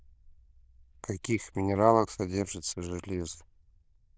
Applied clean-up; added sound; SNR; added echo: neural diffusion model UNIVERSE++.